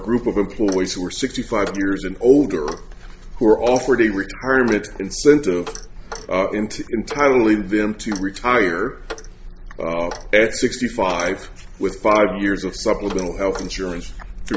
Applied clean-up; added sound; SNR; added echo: none; Clock; 19 dB; none.